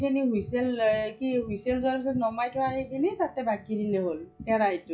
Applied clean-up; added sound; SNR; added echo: classical method log-MMSE.